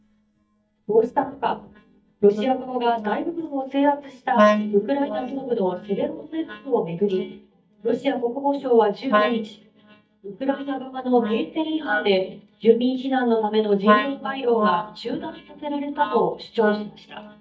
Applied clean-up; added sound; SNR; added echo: neural mask model DeepFilterNet 3.